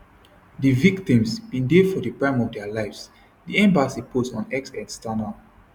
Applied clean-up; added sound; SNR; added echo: none; none; none; none.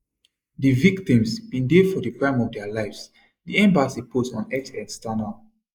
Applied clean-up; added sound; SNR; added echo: neural mask model Resemble Enhance denoiser.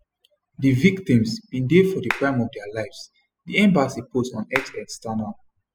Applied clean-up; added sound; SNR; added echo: classical method spectral subtraction.